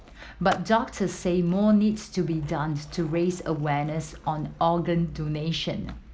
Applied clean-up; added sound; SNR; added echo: none; Skateboard; 20 dB; none.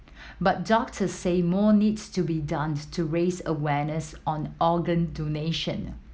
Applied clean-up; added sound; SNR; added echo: none; none; none; none.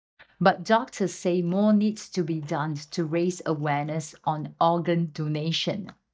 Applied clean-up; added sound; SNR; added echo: neural mask model DeepFilterNet 3.